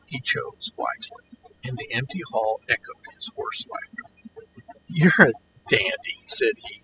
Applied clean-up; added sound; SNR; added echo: classical method spectral subtraction.